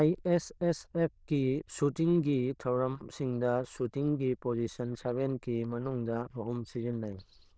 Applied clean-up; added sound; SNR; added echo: neural diffusion model UNIVERSE++.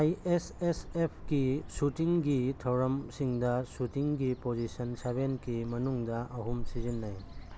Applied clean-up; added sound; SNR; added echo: none; Bird; 10 dB; none.